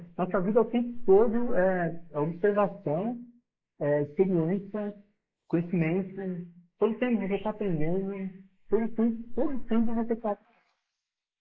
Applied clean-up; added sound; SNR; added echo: neural mask model Resemble Enhance denoiser.